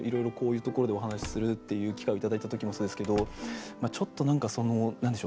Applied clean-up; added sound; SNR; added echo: none; Slam; 16 dB; none.